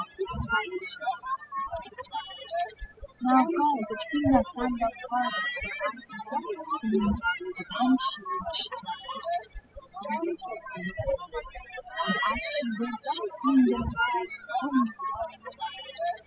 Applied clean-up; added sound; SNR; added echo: classical method spectral subtraction.